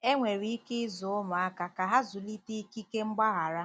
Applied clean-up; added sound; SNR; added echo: none; none; none; none.